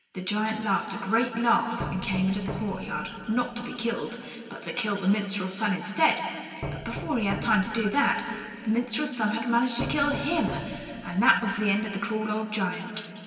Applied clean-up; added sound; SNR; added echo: none; Knock; 12 dB; reverberation time 2.6 s.